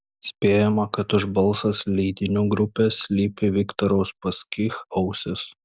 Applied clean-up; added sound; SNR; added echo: none; none; none; none.